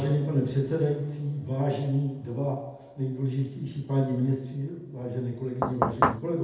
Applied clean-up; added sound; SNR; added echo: none; Knock / Wood; -3 dB; reverberation time 0.8 s.